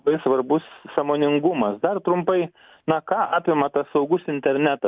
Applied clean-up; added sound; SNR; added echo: none; none; none; none.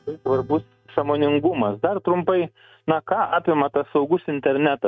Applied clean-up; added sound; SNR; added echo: neural mask model RNNoise.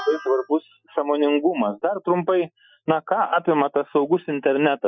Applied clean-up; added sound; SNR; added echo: classical method Wiener filter.